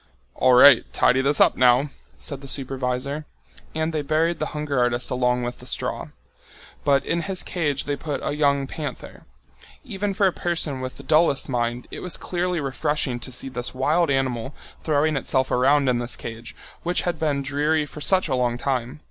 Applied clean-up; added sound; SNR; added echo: none; none; none; none.